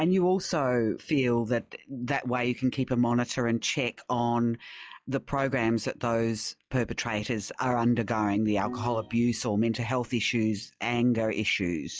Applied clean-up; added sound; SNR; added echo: classical method log-MMSE.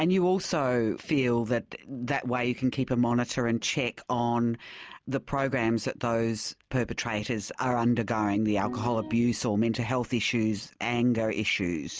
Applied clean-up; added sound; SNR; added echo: none; Piano; 9 dB; none.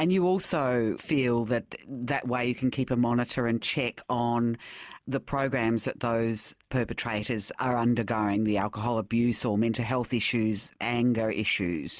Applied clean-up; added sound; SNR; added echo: none; none; none; none.